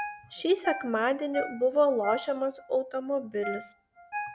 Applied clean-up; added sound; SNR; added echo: none; Ringtone; 11 dB; none.